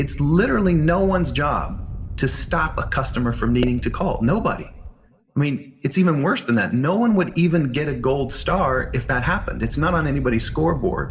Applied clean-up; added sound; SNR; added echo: none; Wind; 10 dB; reverberation time 0.8 s.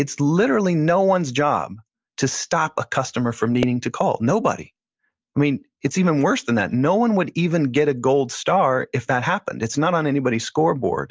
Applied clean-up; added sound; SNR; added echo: none; none; none; none.